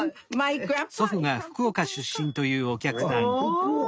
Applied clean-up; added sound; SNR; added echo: neural mask model RNNoise.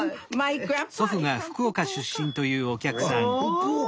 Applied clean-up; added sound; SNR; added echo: none; Alarm; 18 dB; none.